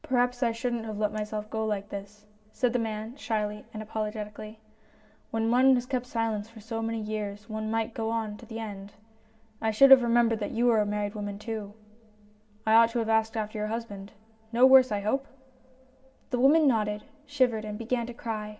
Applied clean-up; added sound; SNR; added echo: none; none; none; reverberation time 2.2 s.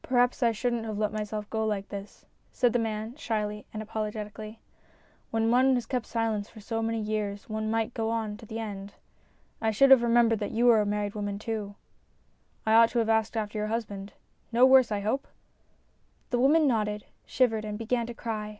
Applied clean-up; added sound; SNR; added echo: none; none; none; none.